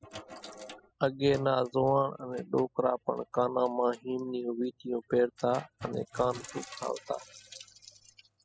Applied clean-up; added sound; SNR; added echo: classical method spectral subtraction.